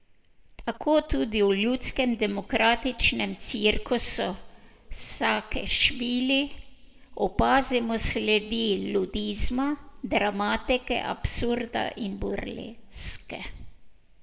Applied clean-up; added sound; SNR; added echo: none; none; none; reverberation time 1.4 s.